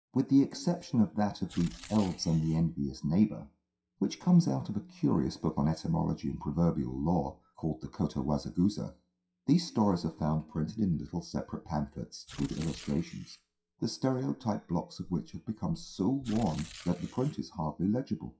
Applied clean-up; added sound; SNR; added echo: classical method WPE with log-MMSE.